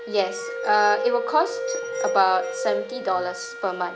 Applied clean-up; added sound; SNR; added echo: none; Glass + Wind instrument, woodwind instrument; 5 dB; none.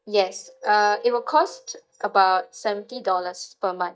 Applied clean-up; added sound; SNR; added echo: neural mask model DeepFilterNet 3.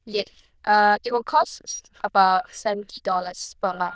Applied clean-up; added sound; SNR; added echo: neural diffusion model UNIVERSE++.